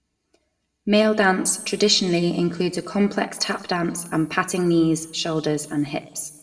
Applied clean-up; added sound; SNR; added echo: none; none; none; reverberation time 1.0 s.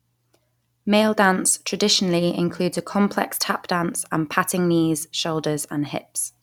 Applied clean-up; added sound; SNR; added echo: none; none; none; none.